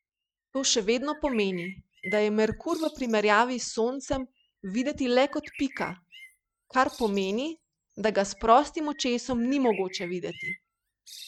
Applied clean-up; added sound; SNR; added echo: neural mask model RNNoise.